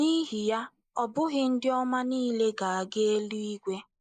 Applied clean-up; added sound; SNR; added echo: neural mask model Resemble Enhance denoiser.